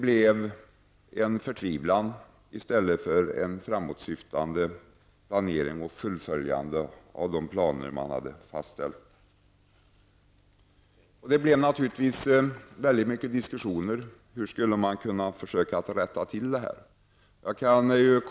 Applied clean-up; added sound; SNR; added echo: none; none; none; none.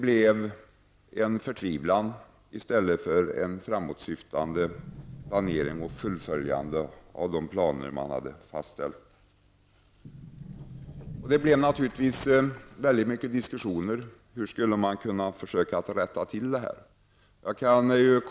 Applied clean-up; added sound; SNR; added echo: none; Sliding door; 16 dB; none.